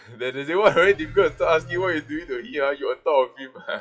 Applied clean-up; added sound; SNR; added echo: classical method WPE with log-MMSE.